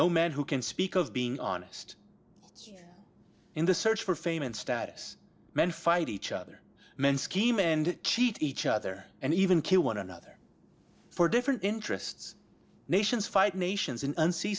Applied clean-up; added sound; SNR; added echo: none; none; none; none.